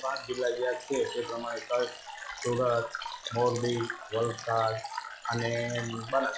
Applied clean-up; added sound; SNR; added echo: classical method log-MMSE.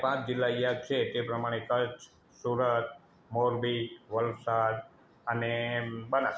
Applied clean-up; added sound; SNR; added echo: none; none; none; none.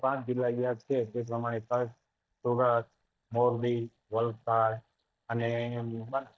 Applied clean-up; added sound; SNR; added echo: neural mask model DeepFilterNet 3.